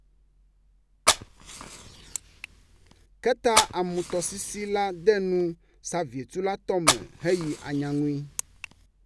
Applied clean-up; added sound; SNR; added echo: none; Fire; 2 dB; none.